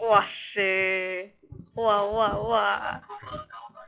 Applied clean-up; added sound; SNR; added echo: classical method log-MMSE.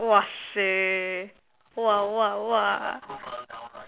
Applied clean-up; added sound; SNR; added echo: none; none; none; none.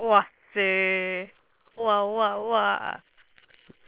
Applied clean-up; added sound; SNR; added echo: neural separator model SepFormer WHAM!.